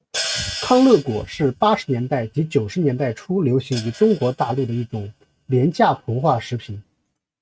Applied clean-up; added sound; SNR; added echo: neural mask model RNNoise.